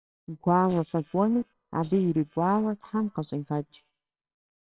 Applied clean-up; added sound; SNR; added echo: neural separator model SepFormer WHAMR!.